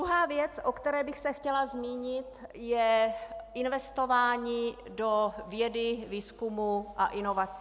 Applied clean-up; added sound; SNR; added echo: none; none; none; none.